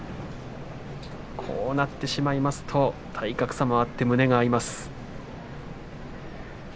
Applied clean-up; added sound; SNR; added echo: none; none; none; none.